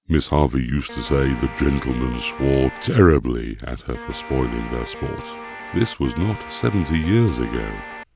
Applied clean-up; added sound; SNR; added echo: none; Guitar; 13 dB; none.